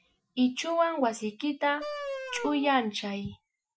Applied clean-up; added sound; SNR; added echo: classical method Wiener filter.